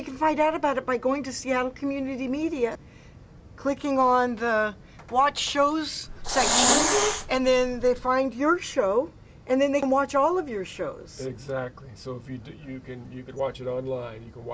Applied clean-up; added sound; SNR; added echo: none; Hiss; -2 dB; none.